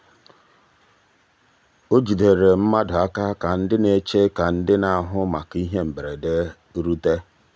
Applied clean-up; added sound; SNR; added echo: none; none; none; none.